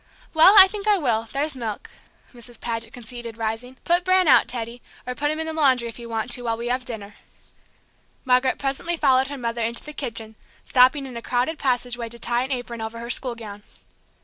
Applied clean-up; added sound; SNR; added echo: none; none; none; none.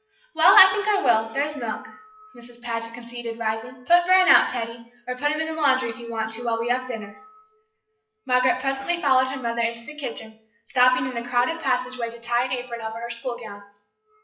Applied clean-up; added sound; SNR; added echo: classical method WPE with log-MMSE.